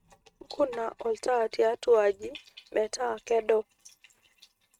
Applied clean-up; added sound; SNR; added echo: neural mask model RNNoise.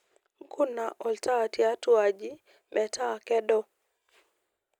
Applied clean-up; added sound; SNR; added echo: none; none; none; none.